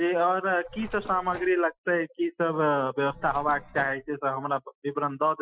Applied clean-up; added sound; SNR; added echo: classical method Wiener filter.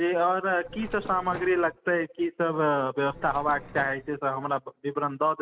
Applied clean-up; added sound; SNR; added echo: none; Mechanisms; 15 dB; none.